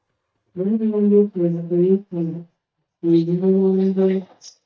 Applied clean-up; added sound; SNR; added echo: neural mask model DeepFilterNet 3.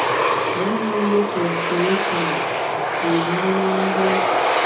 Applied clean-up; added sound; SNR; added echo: none; Aircraft; -3 dB; reverberation time 0.8 s.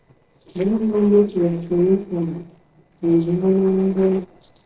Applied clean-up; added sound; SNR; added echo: neural separator model SepFormer DNS4.